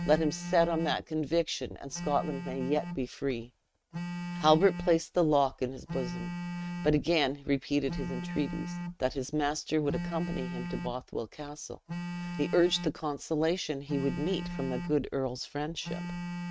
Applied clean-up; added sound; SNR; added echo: neural mask model RNNoise.